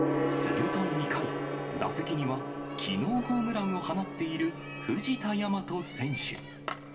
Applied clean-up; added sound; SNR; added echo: none; Gong; 2 dB; reverberation time 1.7 s.